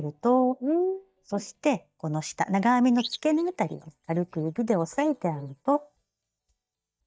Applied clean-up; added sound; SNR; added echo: neural mask model DeepFilterNet 3.